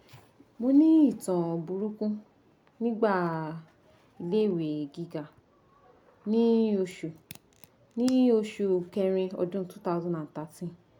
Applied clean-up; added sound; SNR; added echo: none; none; none; none.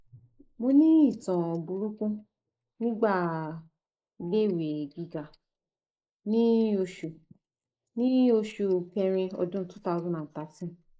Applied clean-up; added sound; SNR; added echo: neural mask model Resemble Enhance denoiser.